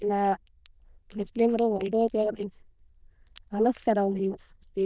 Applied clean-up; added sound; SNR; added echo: neural diffusion model UNIVERSE++.